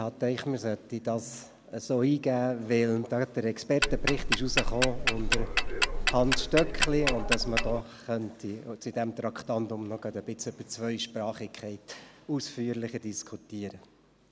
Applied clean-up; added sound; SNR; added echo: none; Tick-tock; -3 dB; none.